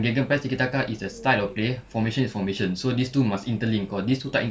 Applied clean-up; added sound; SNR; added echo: none; none; none; none.